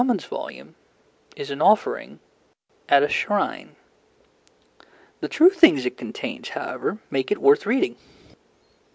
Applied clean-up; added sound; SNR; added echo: none; none; none; none.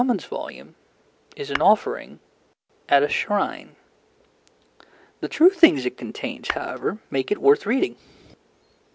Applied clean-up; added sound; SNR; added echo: none; Tap / Glass; 9 dB; none.